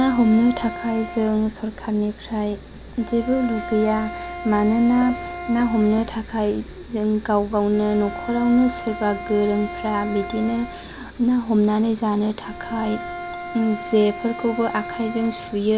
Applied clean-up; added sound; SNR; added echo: none; Bowed string instrument; 13 dB; none.